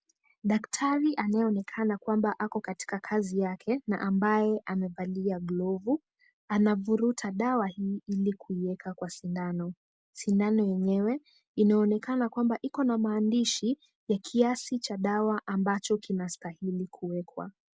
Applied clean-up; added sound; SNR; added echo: none; none; none; none.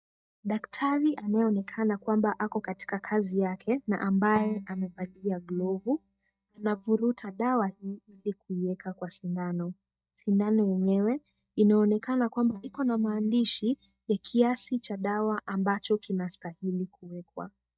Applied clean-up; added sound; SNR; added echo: neural mask model DeepFilterNet 3.